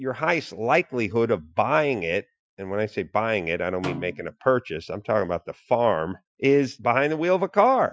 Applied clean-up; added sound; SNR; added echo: classical method Wiener filter.